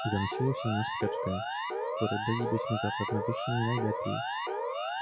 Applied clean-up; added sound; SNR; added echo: classical method log-MMSE.